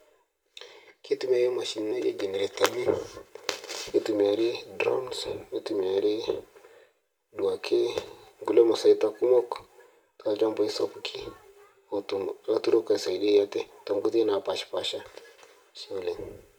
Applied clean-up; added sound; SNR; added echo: none; none; none; reverberation time 0.3 s.